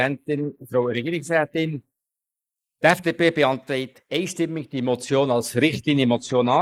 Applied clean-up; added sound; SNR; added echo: neural mask model Resemble Enhance denoiser.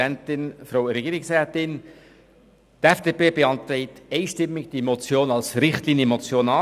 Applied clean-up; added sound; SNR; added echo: none; none; none; none.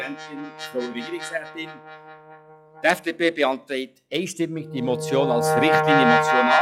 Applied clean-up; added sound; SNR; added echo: classical method log-MMSE.